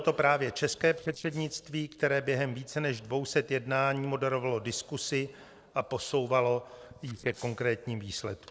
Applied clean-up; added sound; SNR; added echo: neural separator model SepFormer DNS4.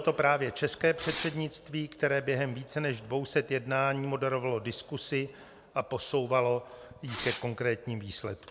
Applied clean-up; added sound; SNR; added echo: none; Fireworks; 6 dB; none.